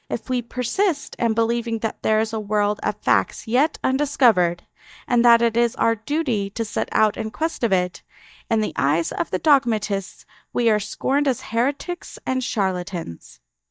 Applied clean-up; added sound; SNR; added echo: neural mask model DeepFilterNet 3.